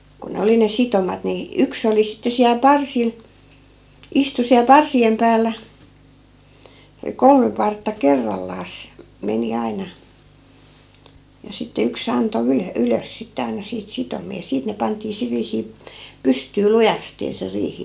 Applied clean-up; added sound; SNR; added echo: none; none; none; none.